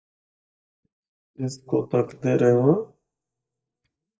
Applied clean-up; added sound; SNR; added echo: neural mask model DeepFilterNet 3.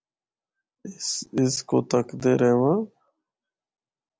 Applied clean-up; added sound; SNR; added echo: none; none; none; none.